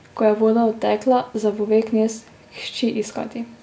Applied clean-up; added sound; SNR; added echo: none; none; none; none.